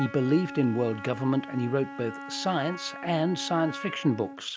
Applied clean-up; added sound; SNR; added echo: none; Wind instrument, woodwind instrument; 12 dB; none.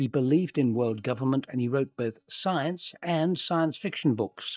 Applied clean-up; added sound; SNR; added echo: neural mask model DeepFilterNet 3.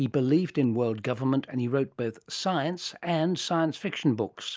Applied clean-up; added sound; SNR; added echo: none; none; none; none.